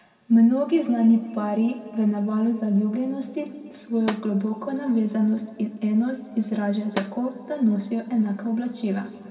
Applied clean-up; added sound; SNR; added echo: none; Snare drum; 16 dB; reverberation time 2.3 s.